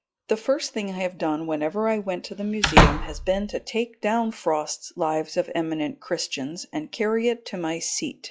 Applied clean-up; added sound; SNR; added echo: classical method log-MMSE.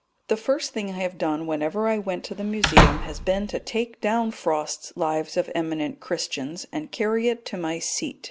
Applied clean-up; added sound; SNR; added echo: none; Slam / Wood; -3 dB; none.